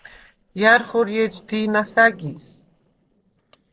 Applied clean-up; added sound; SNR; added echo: neural separator model SepFormer DNS4.